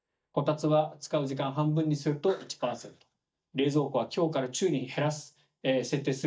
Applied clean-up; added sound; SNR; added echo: neural mask model DeepFilterNet 3.